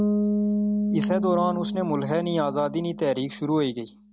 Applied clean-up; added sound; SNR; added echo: none; Bass guitar; 1 dB; none.